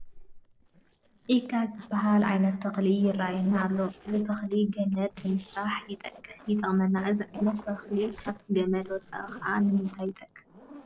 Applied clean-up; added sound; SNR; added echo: neural separator model SepFormer DNS4.